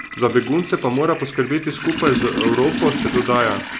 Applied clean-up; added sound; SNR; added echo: none; Toilet flush; 5 dB; none.